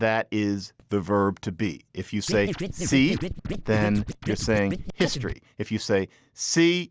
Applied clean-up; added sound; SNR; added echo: none; Scratching (performance technique); 5 dB; none.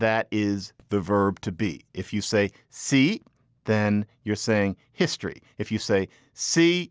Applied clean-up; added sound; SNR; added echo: none; none; none; none.